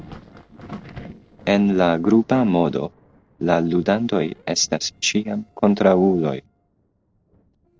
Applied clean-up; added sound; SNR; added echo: neural separator model SepFormer DNS4.